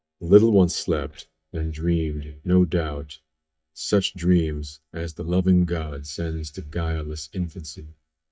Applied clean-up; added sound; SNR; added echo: neural mask model DeepFilterNet 3.